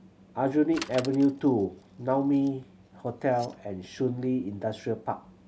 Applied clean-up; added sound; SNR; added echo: none; Bicycle; 19 dB; none.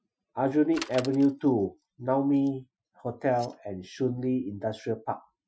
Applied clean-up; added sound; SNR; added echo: classical method Wiener filter.